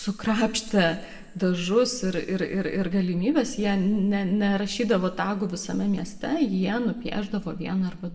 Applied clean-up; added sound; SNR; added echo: none; none; none; reverberation time 1.1 s.